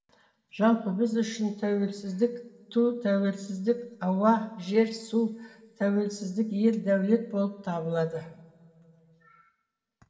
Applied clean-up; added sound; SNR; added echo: none; none; none; reverberation time 2.2 s.